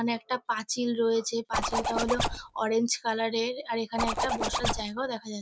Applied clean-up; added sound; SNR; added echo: none; Zipper (clothing); 1 dB; none.